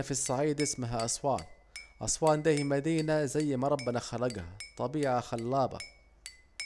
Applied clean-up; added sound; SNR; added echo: none; Glass / Bell; 18 dB; none.